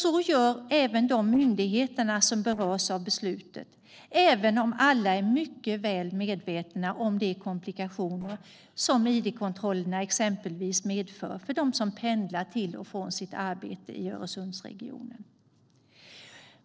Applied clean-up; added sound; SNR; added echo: neural separator model SepFormer DNS4.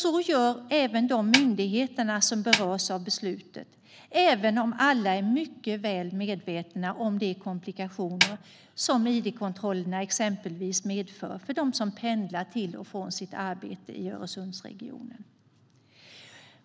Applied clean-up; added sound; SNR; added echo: none; Snare drum; 2 dB; none.